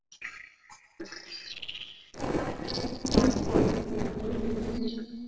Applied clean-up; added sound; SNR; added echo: neural separator model SepFormer DNS4.